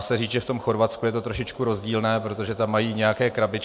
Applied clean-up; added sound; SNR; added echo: none; none; none; none.